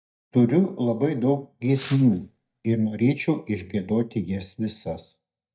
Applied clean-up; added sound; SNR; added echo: neural mask model DeepFilterNet 3.